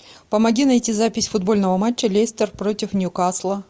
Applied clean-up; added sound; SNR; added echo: none; none; none; none.